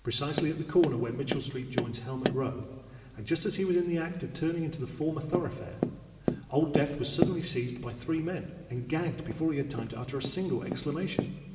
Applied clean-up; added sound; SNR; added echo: none; Tap; 6 dB; reverberation time 2.8 s.